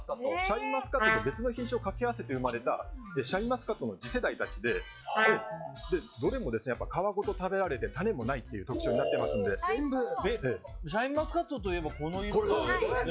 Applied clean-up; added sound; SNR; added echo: classical method log-MMSE.